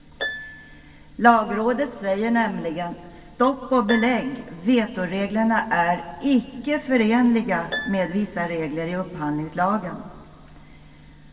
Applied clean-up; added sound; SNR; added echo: none; Harp; 17 dB; reverberation time 2.7 s.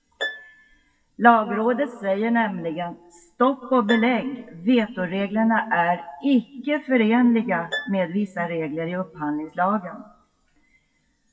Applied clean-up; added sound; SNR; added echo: classical method WPE with log-MMSE.